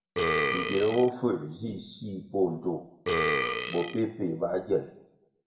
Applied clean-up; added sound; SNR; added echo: none; Burping, eructation; 1 dB; reverberation time 0.7 s.